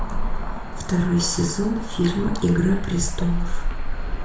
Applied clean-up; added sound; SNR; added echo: none; Cricket / Motor vehicle (road); 1 dB; reverberation time 0.4 s.